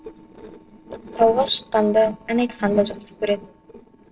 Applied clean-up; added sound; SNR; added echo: neural separator model SepFormer DNS4.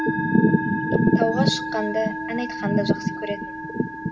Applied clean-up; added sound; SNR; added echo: none; Musical instrument; 6 dB; reverberation time 1.6 s.